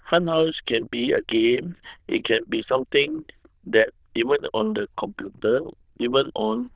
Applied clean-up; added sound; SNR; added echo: neural diffusion model UNIVERSE++.